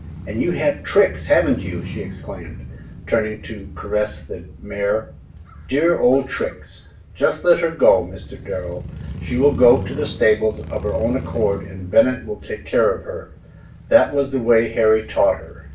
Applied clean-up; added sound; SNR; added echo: none; Motorcycle / Crow; 13 dB; reverberation time 0.3 s.